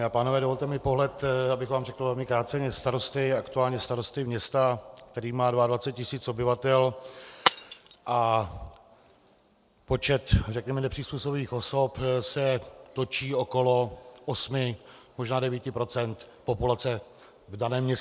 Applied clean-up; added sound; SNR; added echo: none; Shatter; 7 dB; none.